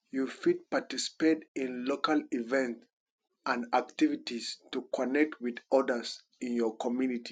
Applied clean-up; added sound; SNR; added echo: none; none; none; none.